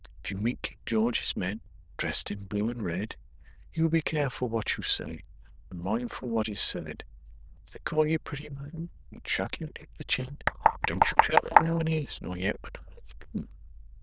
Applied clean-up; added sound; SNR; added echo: neural diffusion model UNIVERSE++.